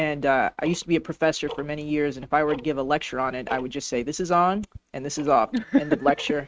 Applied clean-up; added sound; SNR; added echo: neural mask model RNNoise.